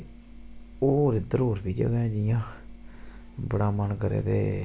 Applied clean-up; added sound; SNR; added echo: none; none; none; none.